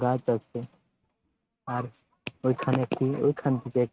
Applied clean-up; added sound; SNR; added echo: neural mask model RNNoise.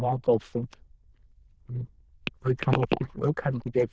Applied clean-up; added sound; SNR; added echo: neural diffusion model UNIVERSE++.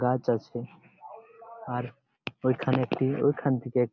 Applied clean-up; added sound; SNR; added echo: none; none; none; none.